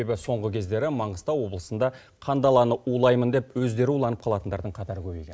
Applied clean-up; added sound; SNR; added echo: none; none; none; none.